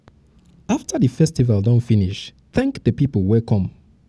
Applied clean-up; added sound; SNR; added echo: none; none; none; none.